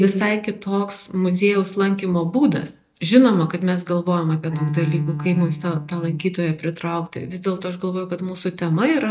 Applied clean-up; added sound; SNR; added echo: neural mask model DeepFilterNet 3.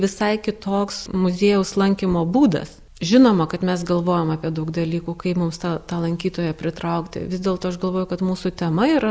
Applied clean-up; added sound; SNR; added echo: none; none; none; none.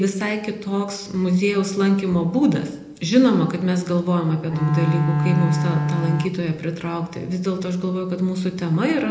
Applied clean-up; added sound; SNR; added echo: none; Bowed string instrument; 0 dB; reverberation time 0.7 s.